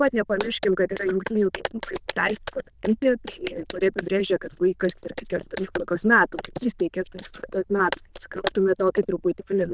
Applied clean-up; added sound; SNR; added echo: neural diffusion model UNIVERSE++.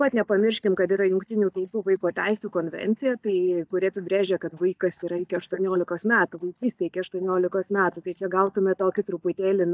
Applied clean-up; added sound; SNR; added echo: neural mask model DeepFilterNet 3.